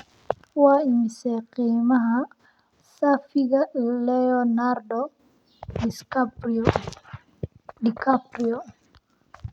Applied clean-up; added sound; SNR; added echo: none; none; none; none.